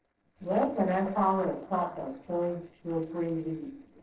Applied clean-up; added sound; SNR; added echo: neural separator model SepFormer DNS4.